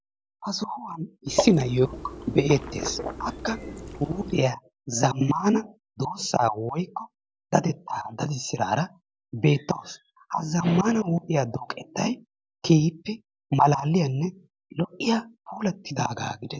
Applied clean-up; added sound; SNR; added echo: none; Water / Liquid; 6 dB; none.